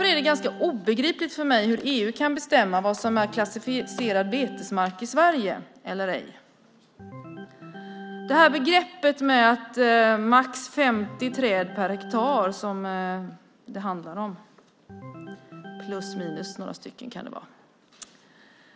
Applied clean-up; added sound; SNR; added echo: none; Organ; 18 dB; none.